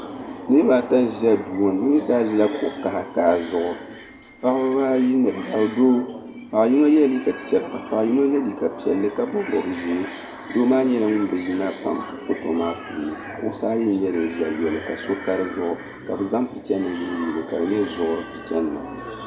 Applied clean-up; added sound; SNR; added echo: none; none; none; none.